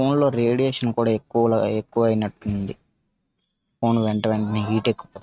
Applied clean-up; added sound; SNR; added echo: neural mask model RNNoise.